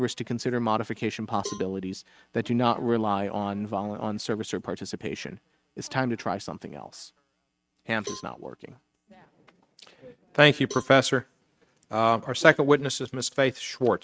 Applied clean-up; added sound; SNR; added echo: neural mask model RNNoise.